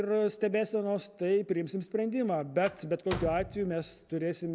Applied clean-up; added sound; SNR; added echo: none; Slam; 11 dB; none.